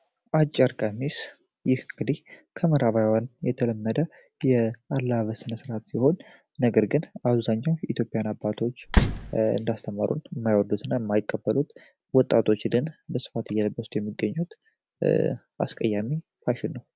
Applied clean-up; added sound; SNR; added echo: none; Slam; -3 dB; none.